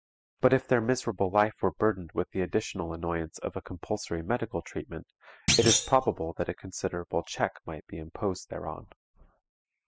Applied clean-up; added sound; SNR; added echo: classical method spectral subtraction.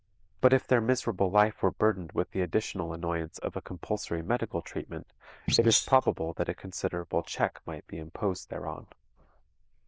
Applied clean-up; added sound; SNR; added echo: neural diffusion model UNIVERSE++.